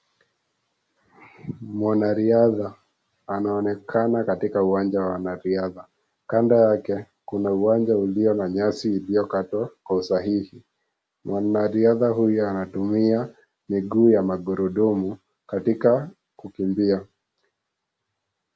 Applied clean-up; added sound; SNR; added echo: none; none; none; none.